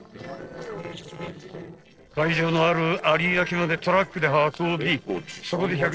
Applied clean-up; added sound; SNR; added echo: neural separator model SepFormer DNS4.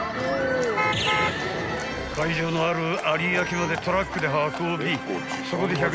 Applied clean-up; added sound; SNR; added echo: none; Livestock, farm animals, working animals; 11 dB; none.